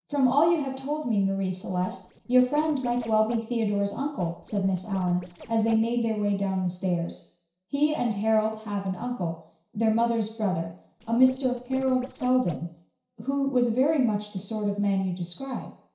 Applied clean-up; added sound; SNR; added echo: neural separator model SepFormer DNS4.